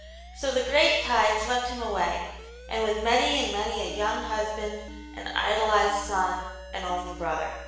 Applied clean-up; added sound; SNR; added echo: none; Alarm; 19 dB; reverberation time 0.9 s.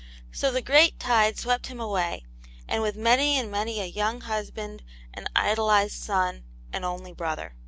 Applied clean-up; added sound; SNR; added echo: none; none; none; none.